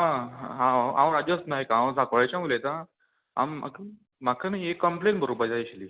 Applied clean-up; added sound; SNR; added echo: none; none; none; none.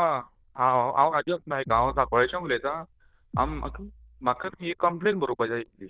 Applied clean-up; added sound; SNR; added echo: neural diffusion model UNIVERSE++.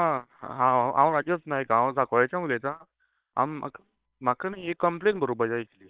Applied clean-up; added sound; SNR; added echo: neural separator model SepFormer WHAM!.